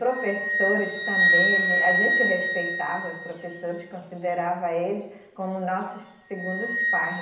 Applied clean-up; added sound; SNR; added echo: none; Wind instrument, woodwind instrument; -3 dB; reverberation time 0.8 s.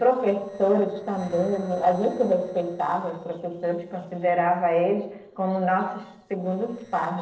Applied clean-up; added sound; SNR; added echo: neural separator model SepFormer DNS4.